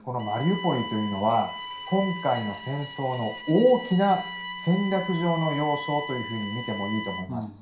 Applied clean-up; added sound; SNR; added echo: none; Bowed string instrument; 11 dB; reverberation time 0.5 s.